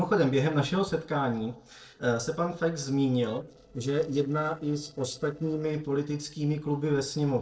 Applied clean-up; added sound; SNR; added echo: neural separator model SepFormer DNS4.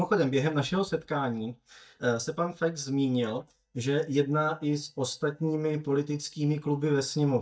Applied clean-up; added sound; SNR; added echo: neural mask model DeepFilterNet 3.